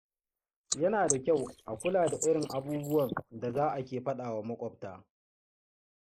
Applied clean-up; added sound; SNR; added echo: neural mask model Resemble Enhance denoiser.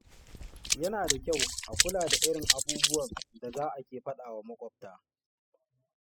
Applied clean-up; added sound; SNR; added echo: classical method spectral subtraction.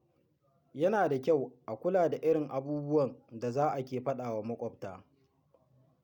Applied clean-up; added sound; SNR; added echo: none; none; none; none.